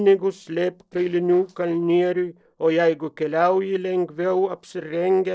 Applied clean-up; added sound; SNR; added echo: neural separator model SepFormer DNS4.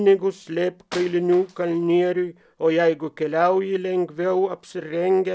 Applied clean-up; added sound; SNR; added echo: none; Wood; 20 dB; none.